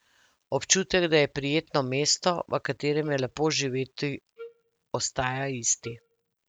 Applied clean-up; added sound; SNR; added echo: none; Wind instrument, woodwind instrument; 19 dB; none.